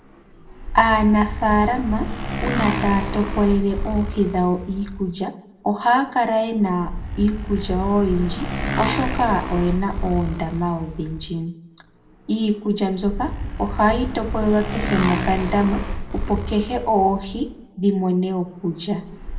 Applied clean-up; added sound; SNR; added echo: none; Motorcycle; 6 dB; reverberation time 0.4 s.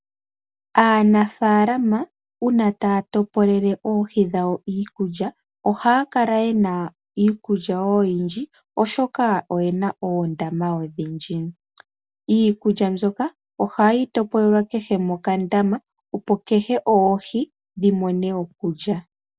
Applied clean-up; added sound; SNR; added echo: none; none; none; none.